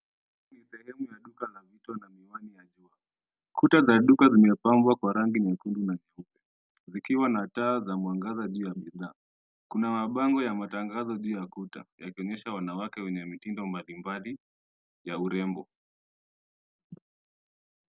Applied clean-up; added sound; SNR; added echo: none; none; none; none.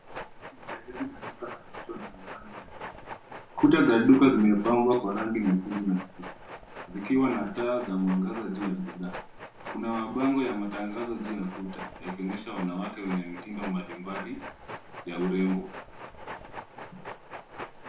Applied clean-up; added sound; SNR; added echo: none; Train; 14 dB; reverberation time 0.3 s.